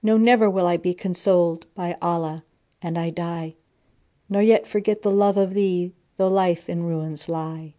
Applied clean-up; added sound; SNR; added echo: none; none; none; none.